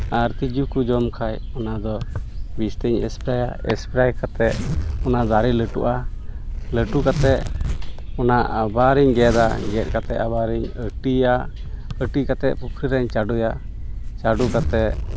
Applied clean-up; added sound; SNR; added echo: none; Zipper (clothing); 4 dB; none.